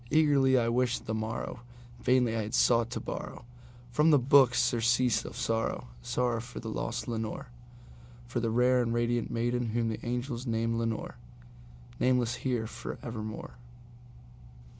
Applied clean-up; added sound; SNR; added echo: none; none; none; none.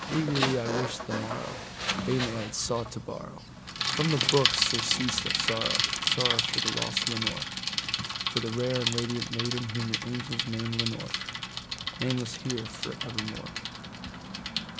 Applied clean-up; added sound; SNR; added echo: none; Bicycle; -1 dB; none.